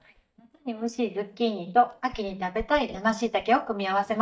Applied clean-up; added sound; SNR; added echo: neural mask model DeepFilterNet 3.